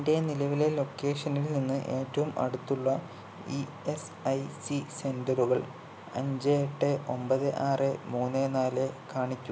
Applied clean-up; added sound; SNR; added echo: none; none; none; none.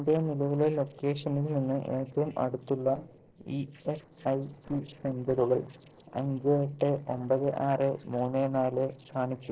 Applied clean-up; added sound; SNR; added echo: neural separator model SepFormer DNS4.